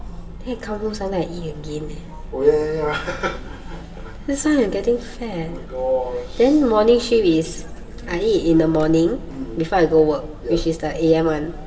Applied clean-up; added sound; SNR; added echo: none; Chatter; 12 dB; reverberation time 1.6 s.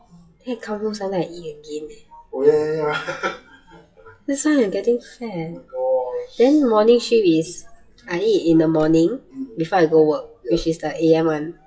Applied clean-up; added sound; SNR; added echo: classical method WPE with log-MMSE.